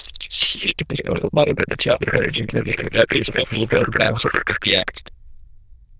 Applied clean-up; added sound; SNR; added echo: neural diffusion model UNIVERSE++.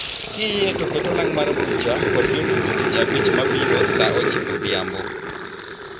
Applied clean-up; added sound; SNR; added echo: none; Growling; -4 dB; none.